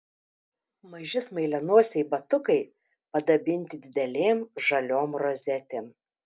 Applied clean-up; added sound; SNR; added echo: none; none; none; none.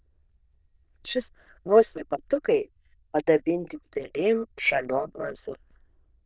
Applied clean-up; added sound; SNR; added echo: neural diffusion model UNIVERSE++.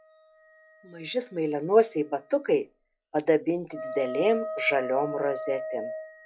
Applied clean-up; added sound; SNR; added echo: classical method log-MMSE.